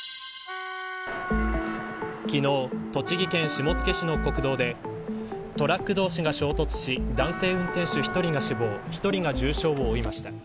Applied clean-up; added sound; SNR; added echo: none; Wind instrument, woodwind instrument; 9 dB; none.